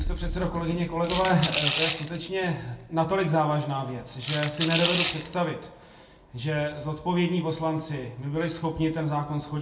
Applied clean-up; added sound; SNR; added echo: none; Rattle / Rattle (instrument); -5 dB; reverberation time 0.5 s.